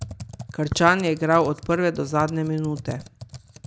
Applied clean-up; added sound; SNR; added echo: none; Computer keyboard; 14 dB; none.